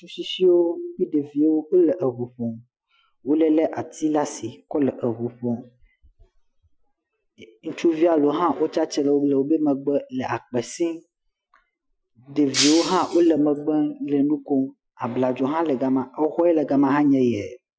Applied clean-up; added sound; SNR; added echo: classical method Wiener filter.